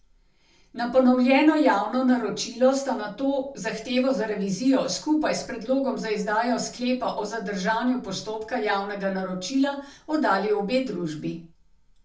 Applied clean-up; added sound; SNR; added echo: none; none; none; reverberation time 0.3 s.